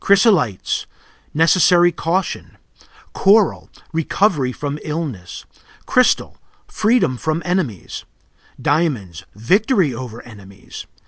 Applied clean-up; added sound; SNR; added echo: none; none; none; none.